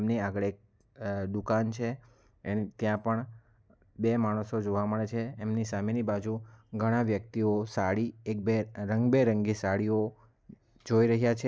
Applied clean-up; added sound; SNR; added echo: none; none; none; none.